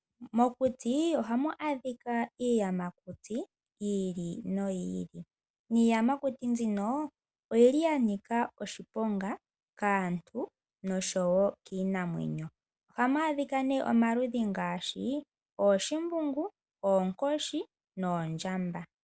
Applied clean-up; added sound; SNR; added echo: none; none; none; none.